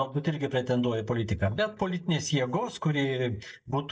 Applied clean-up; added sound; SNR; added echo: neural mask model DeepFilterNet 3.